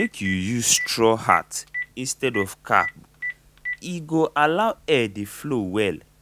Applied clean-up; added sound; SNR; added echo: none; Telephone; 12 dB; none.